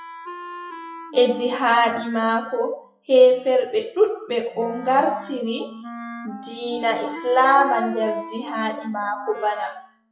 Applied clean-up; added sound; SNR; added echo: classical method WPE with log-MMSE.